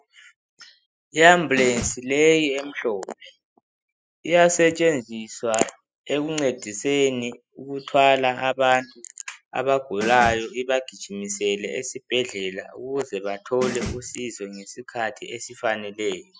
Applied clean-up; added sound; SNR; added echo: classical method spectral subtraction.